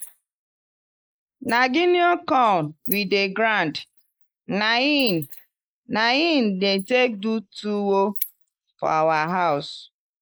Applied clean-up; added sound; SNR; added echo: neural mask model Resemble Enhance denoiser.